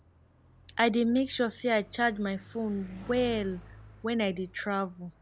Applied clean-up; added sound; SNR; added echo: none; Bicycle; 20 dB; none.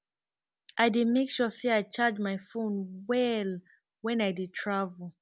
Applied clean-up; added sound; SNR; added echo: none; none; none; none.